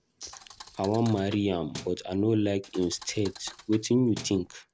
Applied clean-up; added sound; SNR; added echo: none; Thump, thud; 18 dB; none.